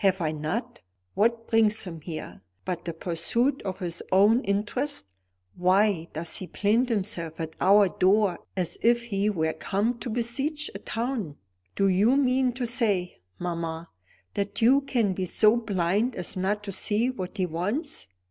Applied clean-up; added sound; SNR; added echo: none; none; none; none.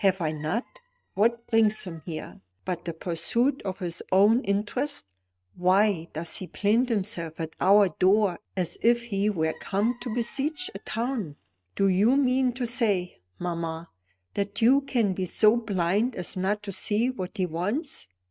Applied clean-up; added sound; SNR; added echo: neural mask model RNNoise.